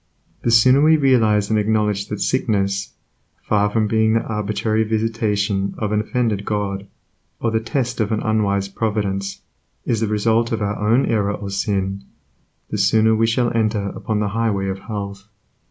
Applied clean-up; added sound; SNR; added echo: none; none; none; none.